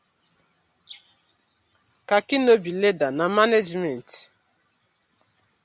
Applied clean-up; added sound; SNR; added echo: none; none; none; none.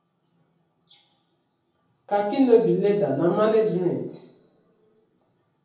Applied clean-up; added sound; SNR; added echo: none; none; none; reverberation time 0.7 s.